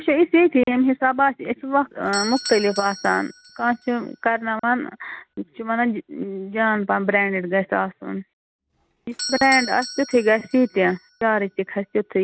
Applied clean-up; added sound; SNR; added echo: none; Doorbell; 16 dB; none.